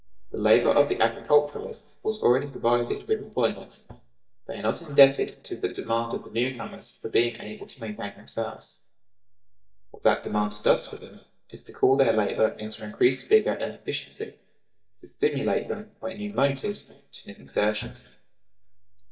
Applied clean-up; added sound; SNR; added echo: neural mask model DeepFilterNet 3.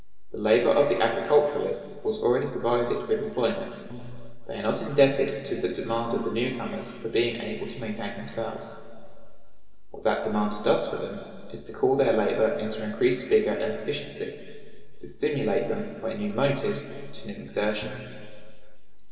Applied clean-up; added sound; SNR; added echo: neural separator model SepFormer DNS4.